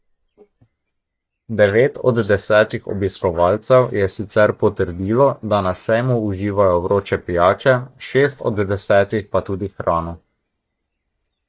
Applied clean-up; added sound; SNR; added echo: neural mask model DeepFilterNet 3.